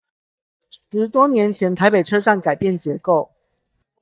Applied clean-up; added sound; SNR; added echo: neural mask model DeepFilterNet 3.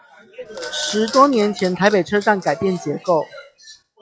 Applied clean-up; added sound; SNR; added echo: classical method log-MMSE.